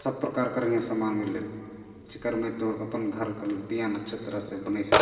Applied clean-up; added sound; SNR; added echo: none; Telephone; 3 dB; reverberation time 2.5 s.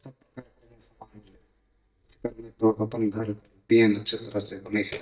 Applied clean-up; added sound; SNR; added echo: neural mask model DeepFilterNet 3.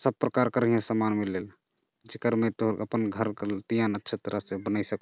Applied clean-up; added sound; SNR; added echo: none; none; none; none.